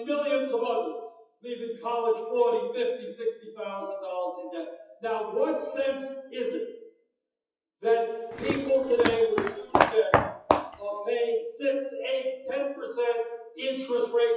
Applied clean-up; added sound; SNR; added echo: classical method WPE with log-MMSE.